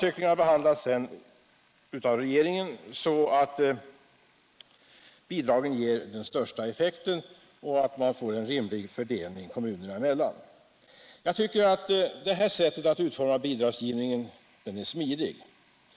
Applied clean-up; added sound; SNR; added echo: neural mask model Resemble Enhance denoiser.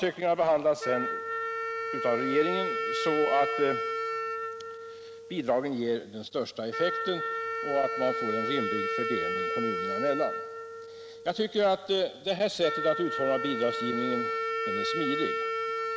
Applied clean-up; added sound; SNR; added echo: none; Wind instrument, woodwind instrument; 2 dB; none.